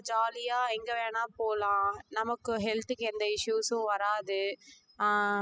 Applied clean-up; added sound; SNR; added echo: classical method spectral subtraction.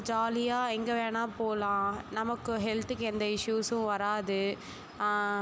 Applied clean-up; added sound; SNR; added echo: none; none; none; none.